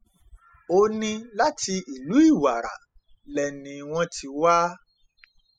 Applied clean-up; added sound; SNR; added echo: classical method spectral subtraction.